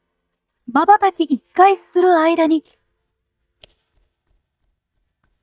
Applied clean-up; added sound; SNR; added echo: neural mask model DeepFilterNet 3.